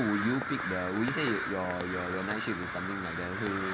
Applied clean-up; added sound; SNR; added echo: none; Crow; 3 dB; none.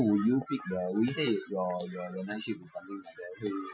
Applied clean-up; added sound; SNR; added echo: classical method Wiener filter.